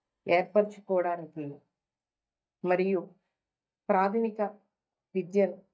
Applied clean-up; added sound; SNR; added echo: neural mask model DeepFilterNet 3.